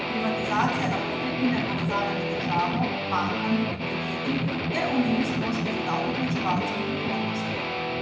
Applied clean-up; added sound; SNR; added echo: none; Guitar; -2 dB; reverberation time 1.0 s.